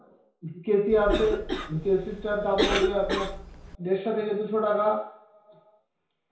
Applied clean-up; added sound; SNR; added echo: none; Cough; 6 dB; reverberation time 0.6 s.